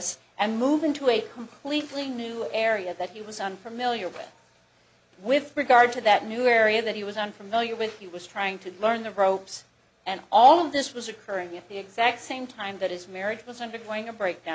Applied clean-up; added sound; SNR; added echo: none; none; none; none.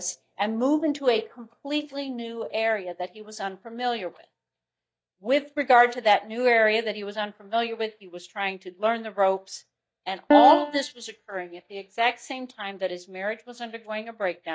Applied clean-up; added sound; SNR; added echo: neural mask model DeepFilterNet 3.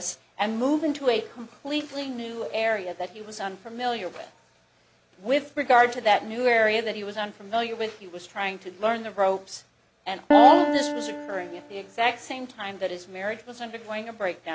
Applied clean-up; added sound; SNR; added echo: none; Piano; 0 dB; none.